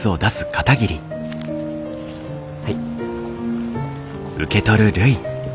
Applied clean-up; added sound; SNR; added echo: none; none; none; none.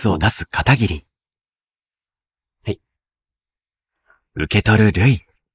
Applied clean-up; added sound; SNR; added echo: neural mask model Resemble Enhance denoiser.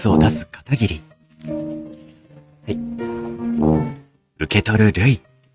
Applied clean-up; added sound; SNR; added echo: neural mask model RNNoise.